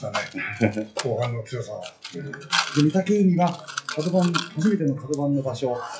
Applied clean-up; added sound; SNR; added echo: classical method WPE with log-MMSE.